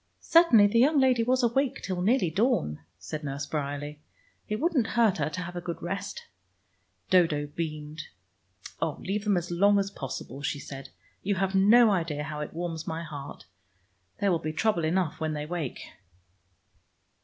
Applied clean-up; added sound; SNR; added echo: none; none; none; none.